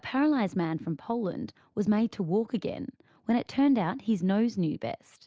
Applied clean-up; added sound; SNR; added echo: none; none; none; none.